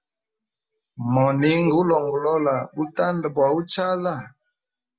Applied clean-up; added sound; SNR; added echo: none; none; none; none.